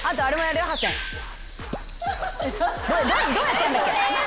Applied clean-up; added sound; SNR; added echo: none; Bird vocalization, bird call, bird song; 8 dB; none.